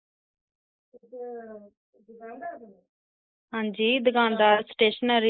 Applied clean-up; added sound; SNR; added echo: neural mask model Resemble Enhance denoiser.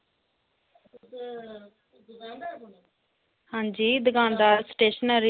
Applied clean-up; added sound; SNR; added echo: none; none; none; none.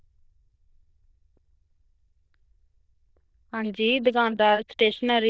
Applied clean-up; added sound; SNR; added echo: neural diffusion model UNIVERSE++.